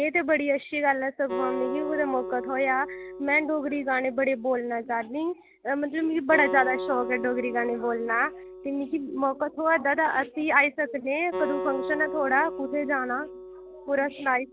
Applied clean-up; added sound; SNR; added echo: none; Acoustic guitar; 10 dB; none.